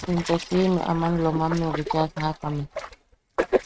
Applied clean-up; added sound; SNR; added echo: neural mask model RNNoise.